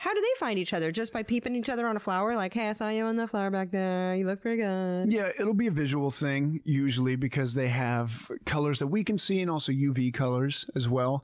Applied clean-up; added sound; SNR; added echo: none; none; none; none.